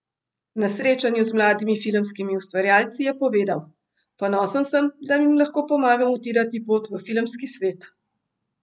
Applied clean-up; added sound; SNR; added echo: none; none; none; none.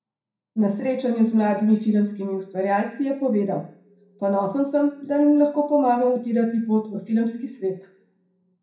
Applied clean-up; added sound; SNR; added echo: none; none; none; reverberation time 0.5 s.